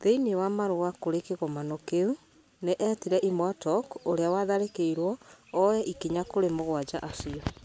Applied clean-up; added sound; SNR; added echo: none; none; none; none.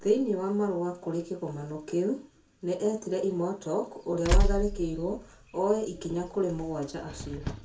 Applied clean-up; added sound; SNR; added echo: none; Tools; -2 dB; reverberation time 0.3 s.